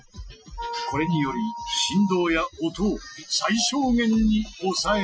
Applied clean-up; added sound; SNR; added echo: classical method Wiener filter.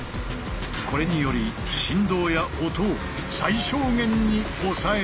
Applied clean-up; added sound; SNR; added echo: none; none; none; none.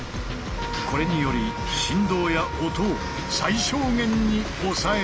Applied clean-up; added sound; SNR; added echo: none; Wind instrument, woodwind instrument; 12 dB; none.